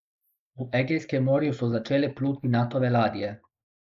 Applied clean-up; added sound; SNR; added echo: neural mask model Resemble Enhance denoiser.